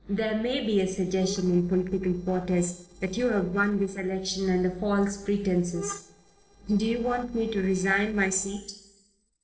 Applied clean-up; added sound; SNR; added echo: neural separator model SepFormer DNS4.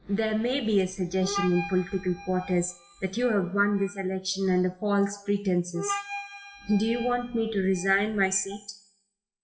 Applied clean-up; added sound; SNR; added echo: classical method WPE with log-MMSE.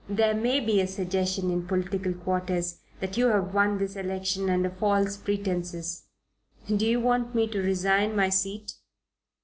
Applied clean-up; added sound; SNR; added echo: none; none; none; none.